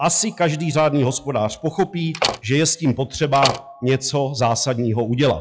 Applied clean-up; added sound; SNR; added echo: classical method log-MMSE.